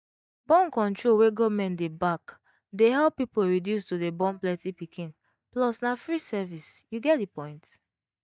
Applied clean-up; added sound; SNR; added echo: neural mask model DeepFilterNet 3.